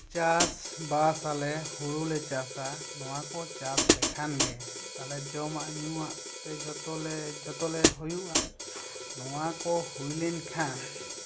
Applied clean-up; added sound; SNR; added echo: none; Hi-hat; 0 dB; none.